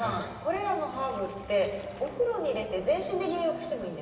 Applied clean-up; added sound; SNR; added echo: none; Waves, surf; 17 dB; reverberation time 1.4 s.